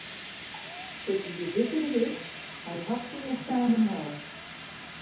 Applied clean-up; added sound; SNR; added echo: none; Fire; 9 dB; reverberation time 0.5 s.